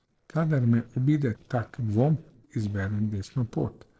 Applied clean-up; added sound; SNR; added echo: neural separator model SepFormer DNS4.